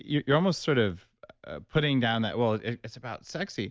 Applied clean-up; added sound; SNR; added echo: none; none; none; none.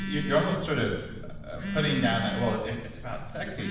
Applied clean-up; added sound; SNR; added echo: none; Telephone; 5 dB; reverberation time 1.0 s.